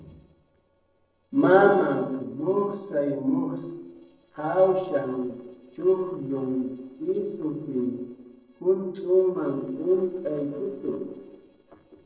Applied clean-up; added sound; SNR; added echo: neural separator model SepFormer DNS4.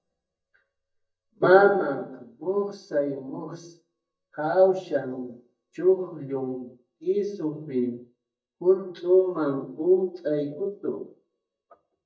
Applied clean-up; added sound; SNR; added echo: neural mask model DeepFilterNet 3.